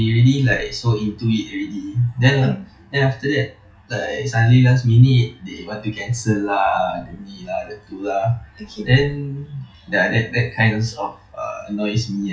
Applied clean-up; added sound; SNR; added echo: classical method WPE with log-MMSE.